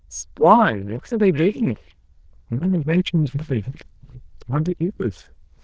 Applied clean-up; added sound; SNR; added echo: neural diffusion model UNIVERSE++.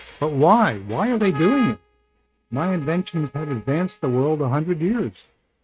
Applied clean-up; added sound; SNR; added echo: neural mask model RNNoise.